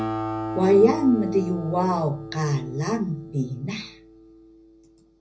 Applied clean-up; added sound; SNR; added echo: none; Acoustic guitar; 9 dB; reverberation time 0.4 s.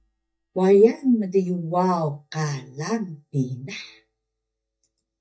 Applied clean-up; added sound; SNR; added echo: neural mask model DeepFilterNet 3.